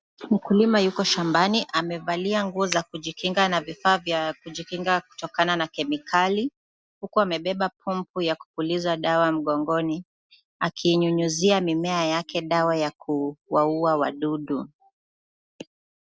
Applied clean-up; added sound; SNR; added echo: none; Finger snapping; 10 dB; none.